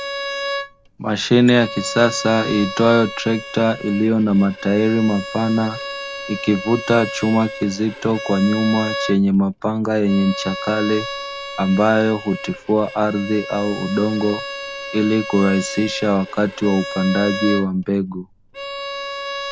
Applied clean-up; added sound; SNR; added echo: none; Bowed string instrument; 10 dB; none.